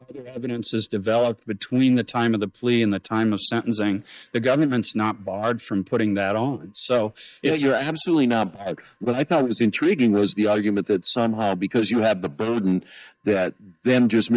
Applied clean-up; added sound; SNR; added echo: neural mask model DeepFilterNet 3.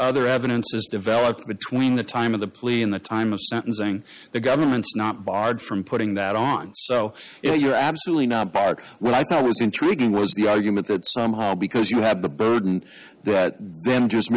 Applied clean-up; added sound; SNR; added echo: none; none; none; none.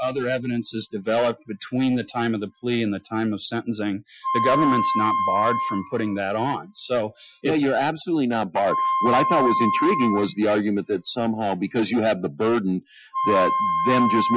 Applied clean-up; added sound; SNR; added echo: classical method Wiener filter.